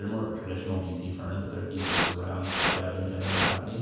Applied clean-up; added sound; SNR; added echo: none; Fire; -4 dB; reverberation time 1.2 s.